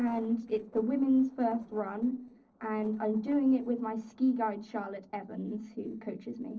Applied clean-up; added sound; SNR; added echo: neural separator model SepFormer DNS4.